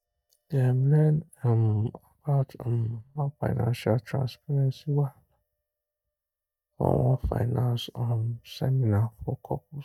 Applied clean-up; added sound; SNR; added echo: neural mask model DeepFilterNet 3.